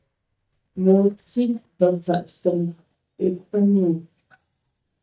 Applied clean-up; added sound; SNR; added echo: neural mask model DeepFilterNet 3.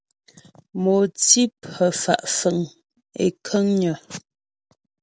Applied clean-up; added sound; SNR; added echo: none; none; none; none.